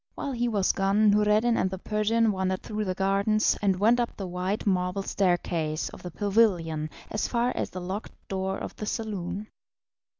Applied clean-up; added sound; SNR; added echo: none; none; none; none.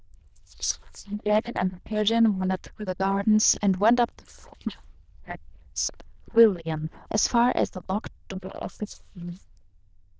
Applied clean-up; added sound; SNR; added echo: neural diffusion model UNIVERSE++.